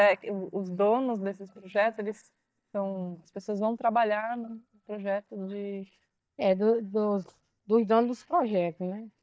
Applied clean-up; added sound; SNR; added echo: neural mask model DeepFilterNet 3.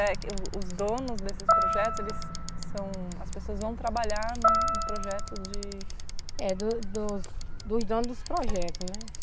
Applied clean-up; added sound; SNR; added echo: none; Piano + Bicycle; -4 dB; none.